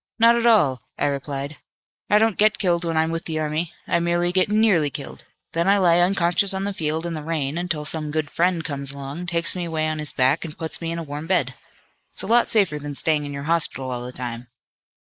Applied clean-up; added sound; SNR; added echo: neural mask model Resemble Enhance denoiser.